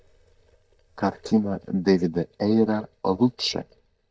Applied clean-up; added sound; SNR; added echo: neural mask model DeepFilterNet 3.